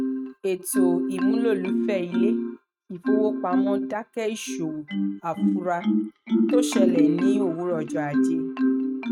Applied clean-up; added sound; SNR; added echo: neural mask model RNNoise.